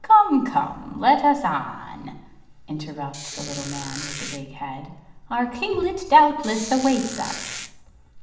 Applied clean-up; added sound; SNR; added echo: none; Squeak; 11 dB; reverberation time 0.9 s.